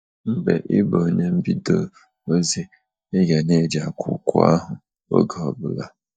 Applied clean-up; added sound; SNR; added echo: neural mask model DeepFilterNet 3.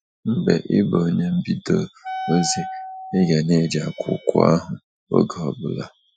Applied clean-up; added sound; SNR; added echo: classical method Wiener filter.